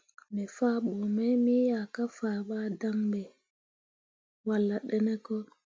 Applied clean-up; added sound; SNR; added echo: none; none; none; none.